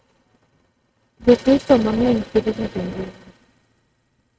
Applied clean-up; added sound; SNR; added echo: neural mask model RNNoise.